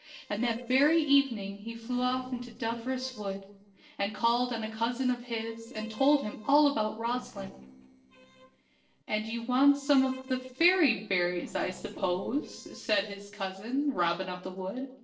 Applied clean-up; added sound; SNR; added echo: neural separator model SepFormer DNS4.